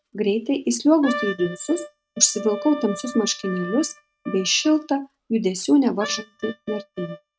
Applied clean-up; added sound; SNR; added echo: neural mask model RNNoise.